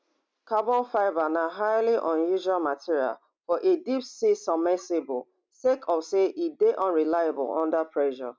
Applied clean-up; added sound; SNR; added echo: none; none; none; none.